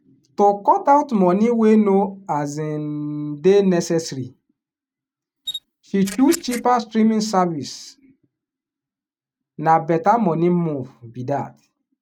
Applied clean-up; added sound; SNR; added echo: neural mask model RNNoise.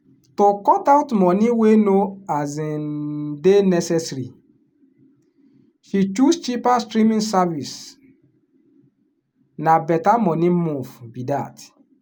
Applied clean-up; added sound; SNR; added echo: none; none; none; none.